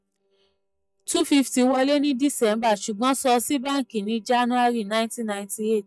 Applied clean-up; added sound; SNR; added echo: neural mask model DeepFilterNet 3.